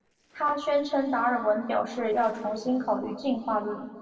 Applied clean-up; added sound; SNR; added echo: neural separator model SepFormer DNS4.